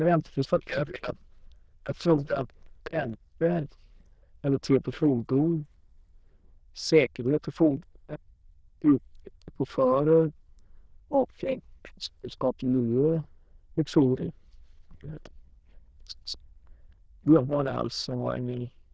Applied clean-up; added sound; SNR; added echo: neural diffusion model UNIVERSE++.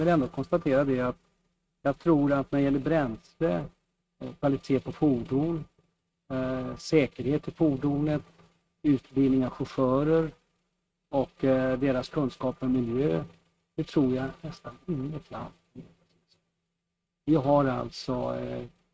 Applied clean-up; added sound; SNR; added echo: neural mask model RNNoise.